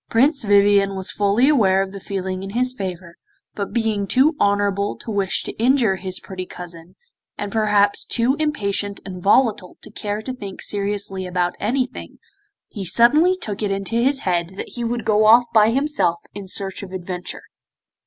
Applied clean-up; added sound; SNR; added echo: none; none; none; none.